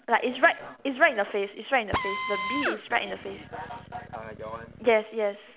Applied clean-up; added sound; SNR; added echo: none; Drill; 7 dB; none.